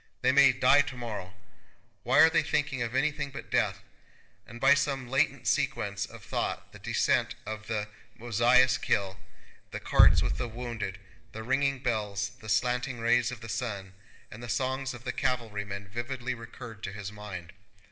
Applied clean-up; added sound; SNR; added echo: neural separator model SepFormer DNS4.